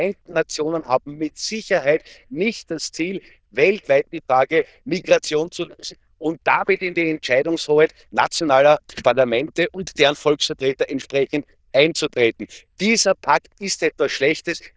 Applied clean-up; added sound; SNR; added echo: neural diffusion model UNIVERSE++.